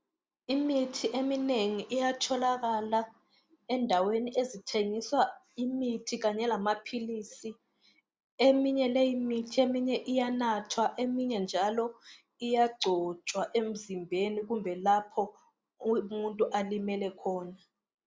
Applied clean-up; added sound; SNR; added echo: none; none; none; none.